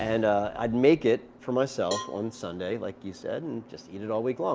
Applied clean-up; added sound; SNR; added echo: none; Gunshot, gunfire + Cowbell; 18 dB; none.